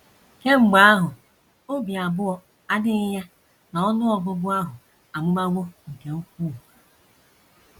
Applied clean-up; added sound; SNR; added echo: none; none; none; none.